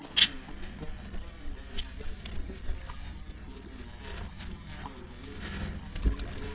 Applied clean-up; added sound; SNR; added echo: neural mask model DeepFilterNet 3.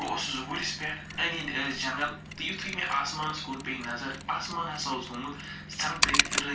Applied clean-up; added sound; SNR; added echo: none; Mechanisms; 3 dB; reverberation time 0.2 s.